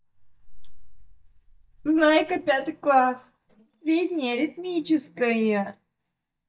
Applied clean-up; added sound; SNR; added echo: neural mask model DeepFilterNet 3.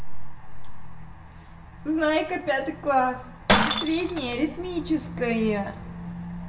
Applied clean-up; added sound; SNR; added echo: none; Shatter; 6 dB; reverberation time 0.9 s.